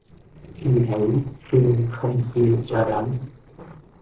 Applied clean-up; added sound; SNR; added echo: neural separator model SepFormer DNS4.